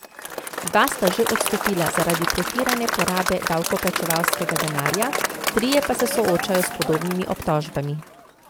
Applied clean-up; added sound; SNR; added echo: none; Applause / Crowd; 2 dB; none.